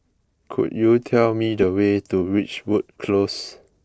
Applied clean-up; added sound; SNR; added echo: neural separator model SepFormer DNS4.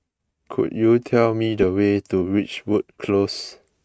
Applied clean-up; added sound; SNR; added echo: neural mask model RNNoise.